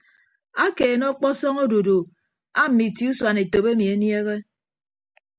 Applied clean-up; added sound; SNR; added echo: none; none; none; none.